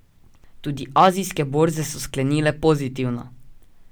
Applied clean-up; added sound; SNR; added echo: none; none; none; none.